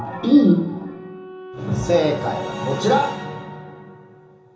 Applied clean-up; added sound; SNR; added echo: none; Wind instrument, woodwind instrument; 17 dB; reverberation time 1.2 s.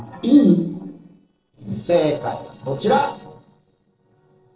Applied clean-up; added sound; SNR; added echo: neural separator model SepFormer DNS4.